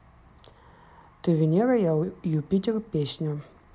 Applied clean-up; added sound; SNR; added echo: none; none; none; none.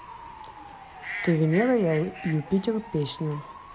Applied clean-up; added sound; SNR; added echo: none; Bird / Fowl; 13 dB; none.